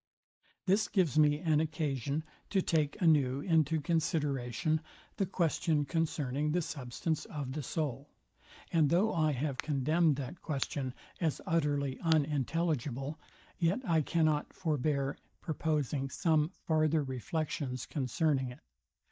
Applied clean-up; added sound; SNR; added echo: neural mask model DeepFilterNet 3.